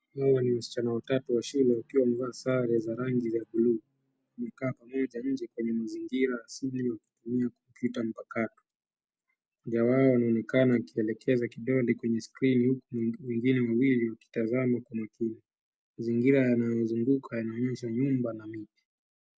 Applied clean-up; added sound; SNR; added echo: none; none; none; none.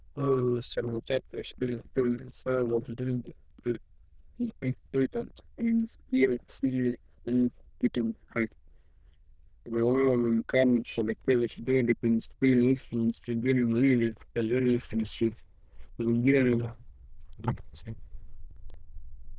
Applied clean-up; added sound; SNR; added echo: neural diffusion model UNIVERSE++.